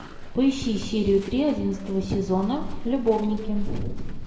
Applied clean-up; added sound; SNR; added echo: none; Livestock, farm animals, working animals; 7 dB; reverberation time 1.4 s.